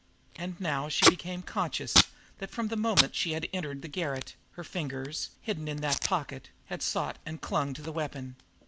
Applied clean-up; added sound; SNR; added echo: none; Packing tape, duct tape; 1 dB; none.